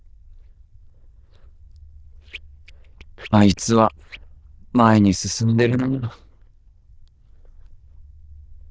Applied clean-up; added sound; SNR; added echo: neural diffusion model UNIVERSE++.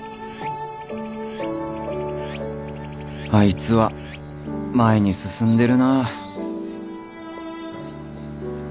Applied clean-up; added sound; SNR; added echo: none; Bowed string instrument; 14 dB; none.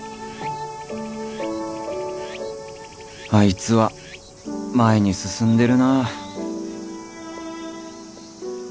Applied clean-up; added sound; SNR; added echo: none; none; none; none.